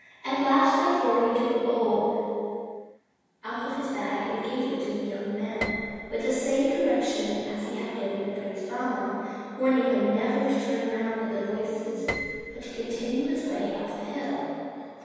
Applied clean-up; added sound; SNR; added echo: none; Piano; 11 dB; reverberation time 2.1 s.